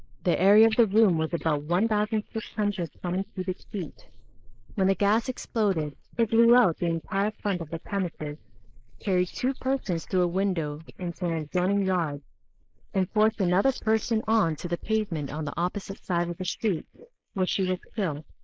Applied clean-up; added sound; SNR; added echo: neural mask model Resemble Enhance denoiser.